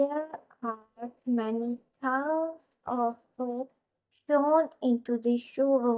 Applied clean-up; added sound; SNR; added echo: neural mask model DeepFilterNet 3.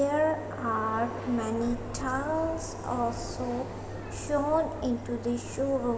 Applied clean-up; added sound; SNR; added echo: none; Subway, metro, underground; 10 dB; reverberation time 1.9 s.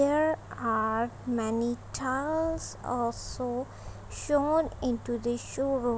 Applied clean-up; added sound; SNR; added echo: none; none; none; none.